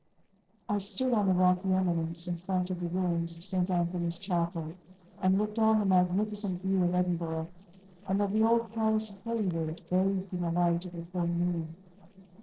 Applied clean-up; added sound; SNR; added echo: neural separator model SepFormer DNS4.